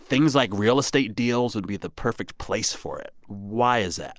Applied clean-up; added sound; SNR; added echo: neural separator model SepFormer DNS4.